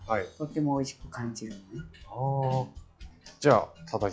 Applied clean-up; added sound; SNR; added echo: classical method log-MMSE.